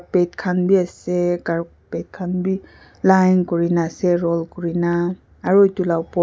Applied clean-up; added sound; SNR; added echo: none; none; none; none.